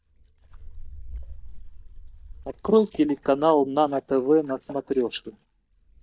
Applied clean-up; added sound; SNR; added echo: neural mask model DeepFilterNet 3.